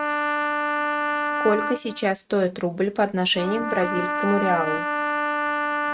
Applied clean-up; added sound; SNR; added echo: neural mask model RNNoise.